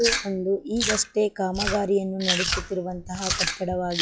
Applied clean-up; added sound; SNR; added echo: classical method log-MMSE.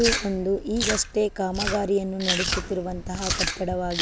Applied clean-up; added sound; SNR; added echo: none; Chewing, mastication; 3 dB; none.